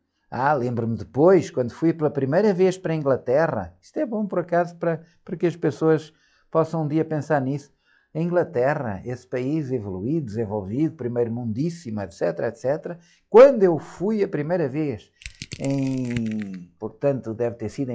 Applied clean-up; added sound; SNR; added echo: classical method log-MMSE.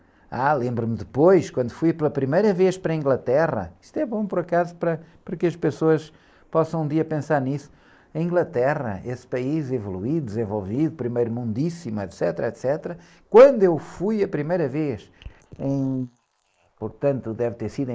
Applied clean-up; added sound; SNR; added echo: neural mask model Resemble Enhance denoiser.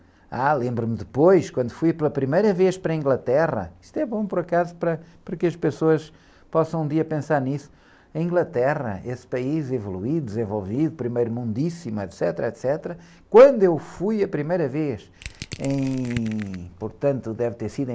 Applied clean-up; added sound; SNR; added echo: none; Crushing; 15 dB; none.